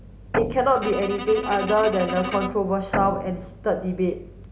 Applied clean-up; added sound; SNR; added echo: none; Guitar + Bowed string instrument; 8 dB; none.